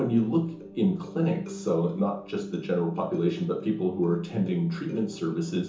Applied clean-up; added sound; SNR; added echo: none; none; none; reverberation time 0.7 s.